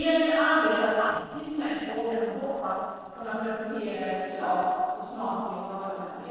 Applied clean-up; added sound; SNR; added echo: neural separator model SepFormer DNS4.